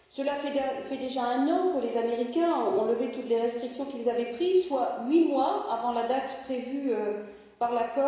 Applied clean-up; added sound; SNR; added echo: none; none; none; reverberation time 1.0 s.